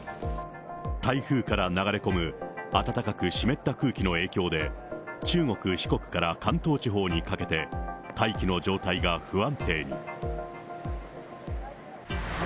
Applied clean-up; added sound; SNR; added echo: none; none; none; none.